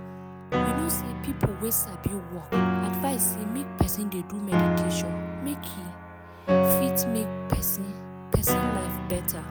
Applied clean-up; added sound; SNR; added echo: none; Piano; -2 dB; none.